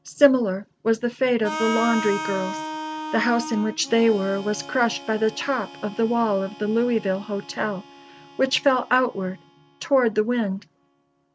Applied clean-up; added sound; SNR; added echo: none; Harmonica; 12 dB; none.